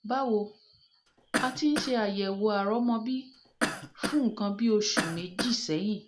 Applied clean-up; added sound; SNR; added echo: none; Cough; 6 dB; none.